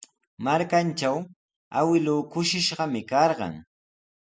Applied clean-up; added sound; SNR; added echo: none; none; none; none.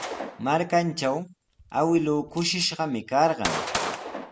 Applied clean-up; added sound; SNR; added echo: none; Gunshot, gunfire; 9 dB; none.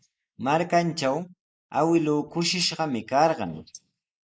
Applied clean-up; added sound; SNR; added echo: neural mask model Resemble Enhance denoiser.